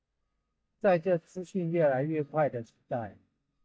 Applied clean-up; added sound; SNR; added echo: neural mask model DeepFilterNet 3.